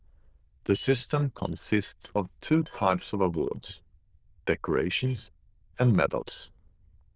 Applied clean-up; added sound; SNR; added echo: neural diffusion model UNIVERSE++.